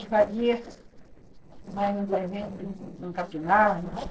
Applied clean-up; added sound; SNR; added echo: neural separator model SepFormer DNS4.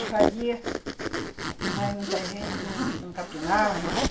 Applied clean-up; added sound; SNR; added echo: none; Zipper (clothing); 0 dB; reverberation time 0.3 s.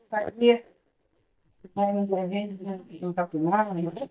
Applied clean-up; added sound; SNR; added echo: neural mask model DeepFilterNet 3.